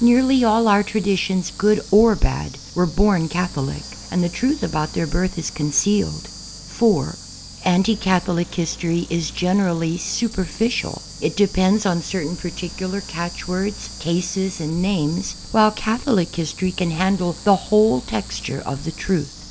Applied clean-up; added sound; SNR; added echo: none; Insect + Accelerating, revving, vroom; 16 dB; none.